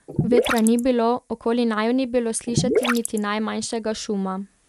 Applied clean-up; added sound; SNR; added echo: none; Gurgling / Liquid; 1 dB; none.